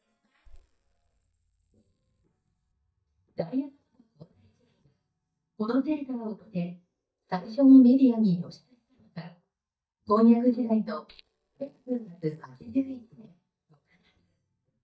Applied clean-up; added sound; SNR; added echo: neural mask model DeepFilterNet 3.